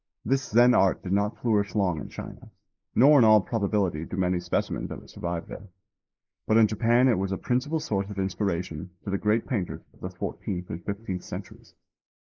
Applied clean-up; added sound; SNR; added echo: neural mask model Resemble Enhance denoiser.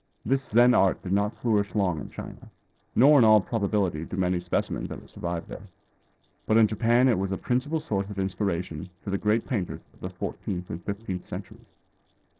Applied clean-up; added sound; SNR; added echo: neural separator model SepFormer DNS4.